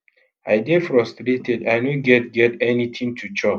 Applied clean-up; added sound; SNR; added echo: none; none; none; none.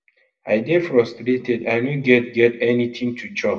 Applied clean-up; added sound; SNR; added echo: none; none; none; reverberation time 0.6 s.